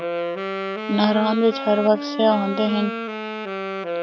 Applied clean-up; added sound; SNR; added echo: none; Wind instrument, woodwind instrument; 6 dB; none.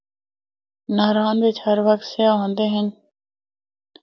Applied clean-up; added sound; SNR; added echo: none; none; none; none.